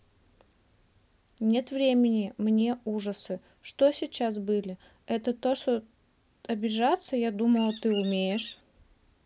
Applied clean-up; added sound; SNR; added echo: none; Bird vocalization, bird call, bird song; 15 dB; none.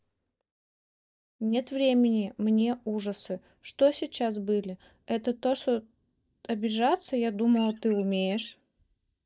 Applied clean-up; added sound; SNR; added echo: neural mask model DeepFilterNet 3.